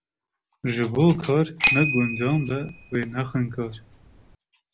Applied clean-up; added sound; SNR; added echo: none; Bicycle bell; 5 dB; none.